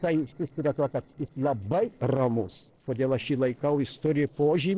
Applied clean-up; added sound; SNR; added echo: neural separator model SepFormer DNS4.